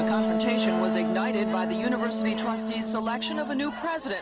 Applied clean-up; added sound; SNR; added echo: none; Wind instrument, woodwind instrument; -2 dB; none.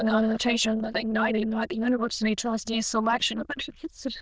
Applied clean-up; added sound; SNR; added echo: neural diffusion model UNIVERSE++.